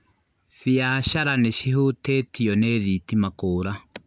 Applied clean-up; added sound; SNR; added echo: none; none; none; none.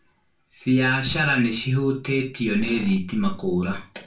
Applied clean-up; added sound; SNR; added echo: none; Drill; 20 dB; reverberation time 0.3 s.